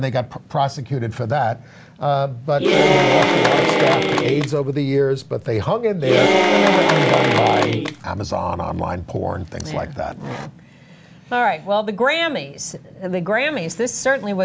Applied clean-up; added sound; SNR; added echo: none; Applause / Cheering; -3 dB; none.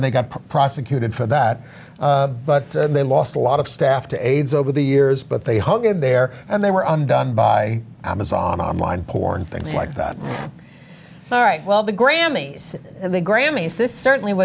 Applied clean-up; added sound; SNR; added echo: none; none; none; none.